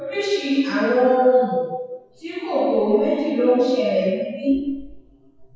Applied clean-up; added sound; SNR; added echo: classical method WPE with log-MMSE.